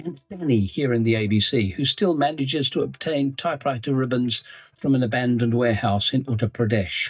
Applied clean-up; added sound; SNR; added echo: neural mask model DeepFilterNet 3.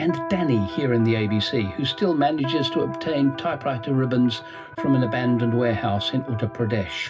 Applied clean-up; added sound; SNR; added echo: none; Electric guitar; 11 dB; reverberation time 0.4 s.